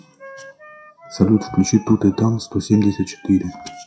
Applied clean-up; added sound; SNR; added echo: classical method WPE with log-MMSE.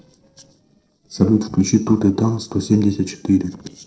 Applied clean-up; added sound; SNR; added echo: neural separator model SepFormer DNS4.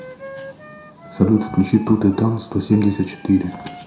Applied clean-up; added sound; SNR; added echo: none; Wind instrument, woodwind instrument; 20 dB; reverberation time 0.5 s.